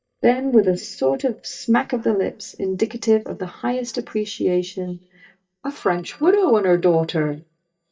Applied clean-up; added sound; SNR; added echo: neural mask model DeepFilterNet 3.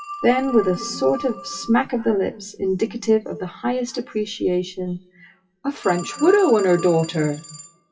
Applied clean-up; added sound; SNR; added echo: classical method WPE with log-MMSE.